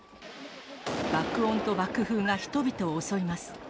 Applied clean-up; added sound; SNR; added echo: none; none; none; none.